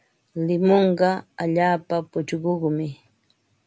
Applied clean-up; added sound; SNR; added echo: none; none; none; none.